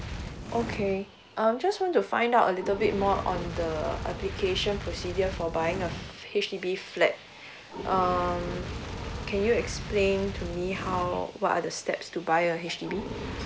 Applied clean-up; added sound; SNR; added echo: none; Fire; 9 dB; none.